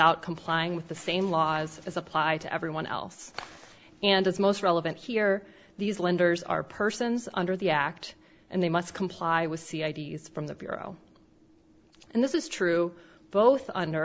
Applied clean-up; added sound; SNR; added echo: none; none; none; none.